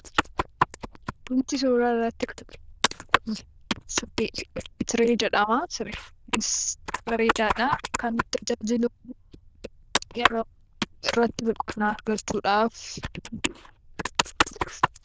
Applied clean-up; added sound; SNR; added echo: neural diffusion model UNIVERSE++.